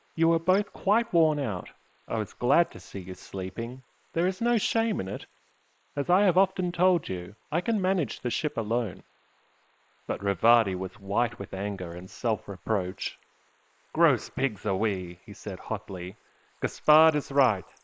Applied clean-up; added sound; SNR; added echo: neural mask model Resemble Enhance denoiser.